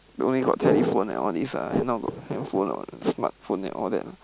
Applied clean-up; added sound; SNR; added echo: none; none; none; none.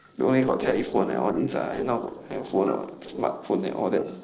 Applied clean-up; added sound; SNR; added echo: neural separator model SepFormer DNS4.